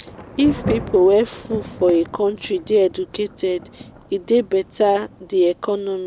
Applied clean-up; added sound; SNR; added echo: none; Thunder / Rain; 14 dB; none.